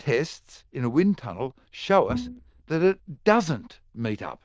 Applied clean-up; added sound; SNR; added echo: neural diffusion model UNIVERSE++.